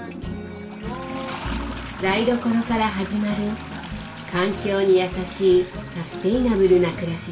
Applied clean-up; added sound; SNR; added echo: none; Toilet flush; 15 dB; reverberation time 0.3 s.